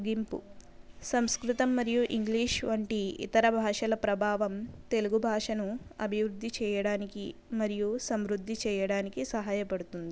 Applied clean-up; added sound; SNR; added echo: none; none; none; none.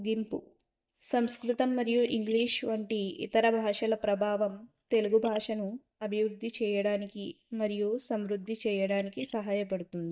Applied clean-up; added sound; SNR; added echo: neural mask model DeepFilterNet 3.